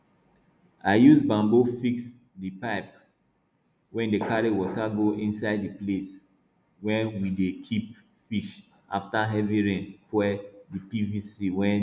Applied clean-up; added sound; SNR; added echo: none; none; none; none.